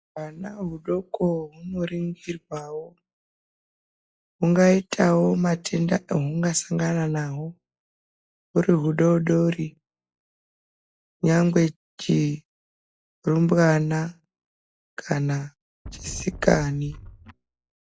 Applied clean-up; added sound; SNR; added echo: classical method log-MMSE.